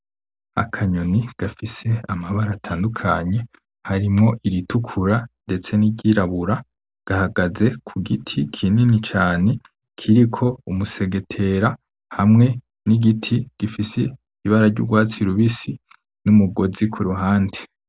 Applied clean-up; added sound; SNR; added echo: none; none; none; none.